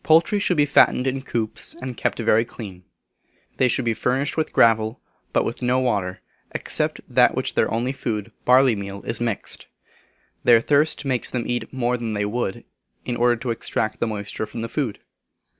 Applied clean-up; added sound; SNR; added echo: none; none; none; none.